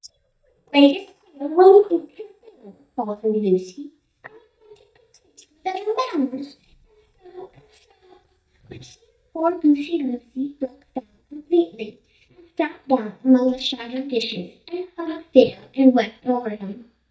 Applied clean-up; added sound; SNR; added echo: neural mask model DeepFilterNet 3.